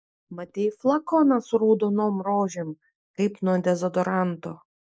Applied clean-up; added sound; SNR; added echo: neural mask model Resemble Enhance denoiser.